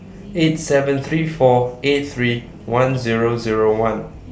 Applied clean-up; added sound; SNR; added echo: none; none; none; none.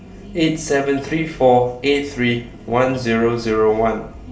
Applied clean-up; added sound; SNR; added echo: none; none; none; reverberation time 0.6 s.